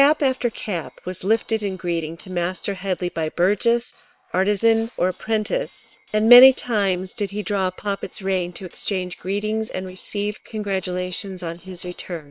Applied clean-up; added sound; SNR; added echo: neural separator model SepFormer WHAM!.